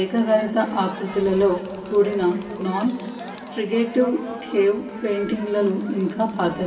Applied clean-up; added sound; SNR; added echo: none; Crowd; 16 dB; reverberation time 2.8 s.